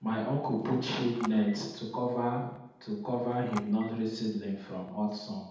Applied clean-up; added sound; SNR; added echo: none; Telephone; 18 dB; reverberation time 0.8 s.